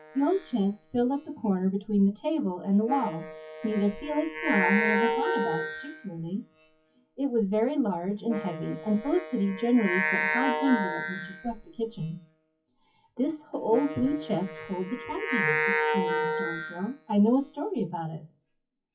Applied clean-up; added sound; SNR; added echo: classical method WPE with log-MMSE.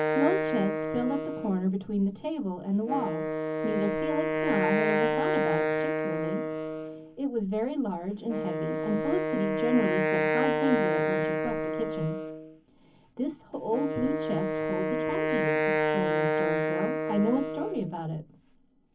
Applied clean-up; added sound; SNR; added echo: none; Wind instrument, woodwind instrument; -2 dB; reverberation time 0.3 s.